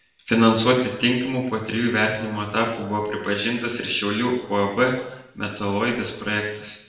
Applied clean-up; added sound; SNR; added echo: none; none; none; reverberation time 0.9 s.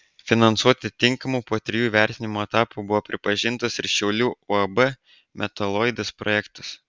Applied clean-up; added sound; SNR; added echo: none; none; none; none.